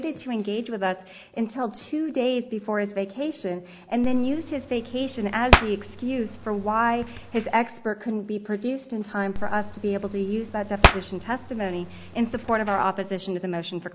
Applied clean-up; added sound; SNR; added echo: none; Hands; 1 dB; none.